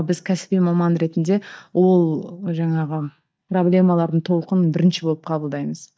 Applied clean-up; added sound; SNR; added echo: neural mask model DeepFilterNet 3.